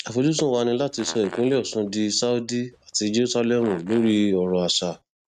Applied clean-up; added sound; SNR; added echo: neural mask model RNNoise.